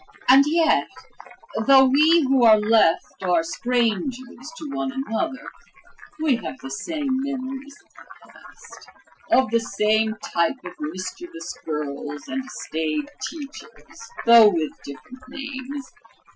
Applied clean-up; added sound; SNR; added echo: classical method Wiener filter.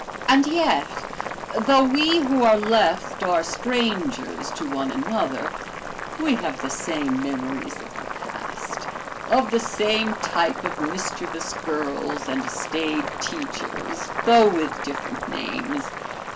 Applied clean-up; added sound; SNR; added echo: none; Boiling; 7 dB; none.